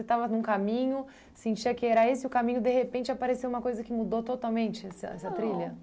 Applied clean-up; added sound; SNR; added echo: none; none; none; none.